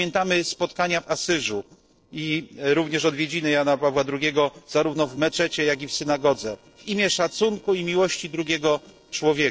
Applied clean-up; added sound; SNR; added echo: neural separator model SepFormer DNS4.